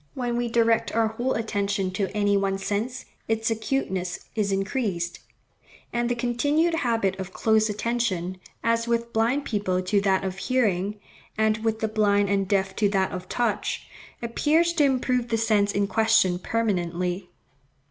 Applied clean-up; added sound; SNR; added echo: none; none; none; none.